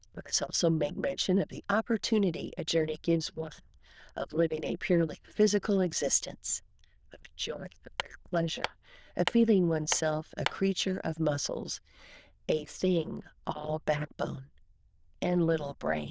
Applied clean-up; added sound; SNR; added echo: neural diffusion model UNIVERSE++.